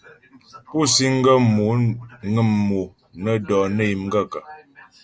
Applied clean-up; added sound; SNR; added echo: none; none; none; none.